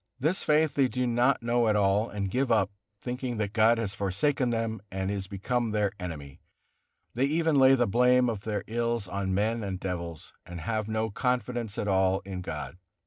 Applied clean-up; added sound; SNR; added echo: none; none; none; none.